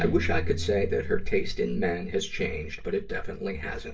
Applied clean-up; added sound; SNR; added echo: none; Guitar; 11 dB; reverberation time 0.2 s.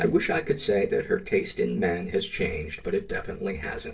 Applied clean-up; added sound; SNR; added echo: neural separator model SepFormer DNS4.